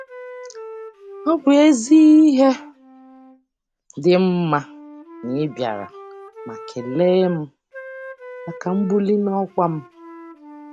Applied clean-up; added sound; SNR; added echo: none; Wind instrument, woodwind instrument; 19 dB; none.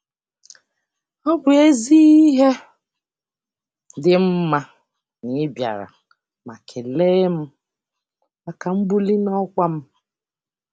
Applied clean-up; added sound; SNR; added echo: none; none; none; none.